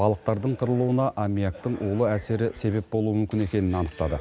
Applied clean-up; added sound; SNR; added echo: none; none; none; none.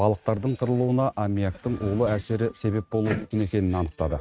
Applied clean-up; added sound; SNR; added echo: neural mask model RNNoise.